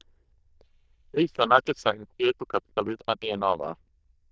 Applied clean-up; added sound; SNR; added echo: neural diffusion model UNIVERSE++.